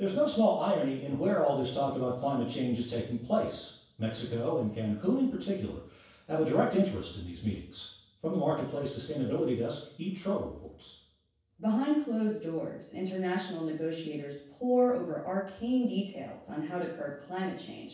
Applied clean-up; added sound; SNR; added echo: none; none; none; reverberation time 0.7 s.